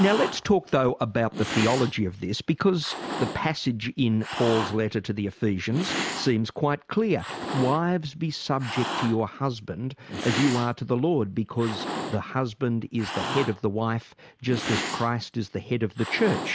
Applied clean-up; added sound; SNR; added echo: none; Cat; 9 dB; none.